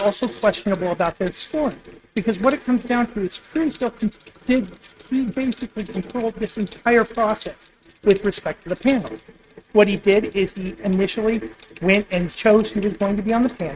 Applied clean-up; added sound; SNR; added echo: neural mask model RNNoise.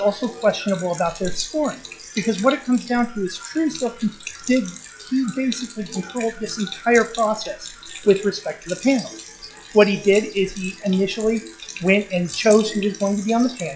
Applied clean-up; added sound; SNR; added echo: classical method log-MMSE.